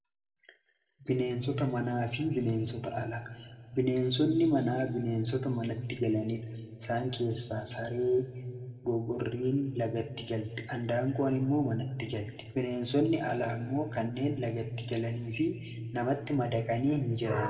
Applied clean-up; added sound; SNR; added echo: none; none; none; reverberation time 2.0 s.